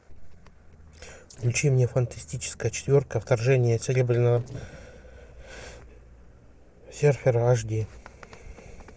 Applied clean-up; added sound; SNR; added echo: neural separator model SepFormer DNS4.